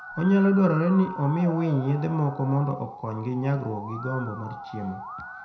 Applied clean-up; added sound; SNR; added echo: none; Musical instrument; 14 dB; reverberation time 0.5 s.